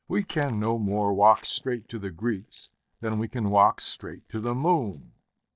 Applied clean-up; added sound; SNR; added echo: neural mask model DeepFilterNet 3.